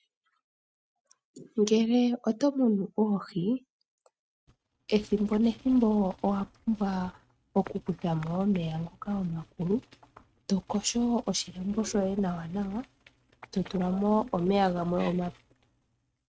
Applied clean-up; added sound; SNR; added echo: neural mask model RNNoise.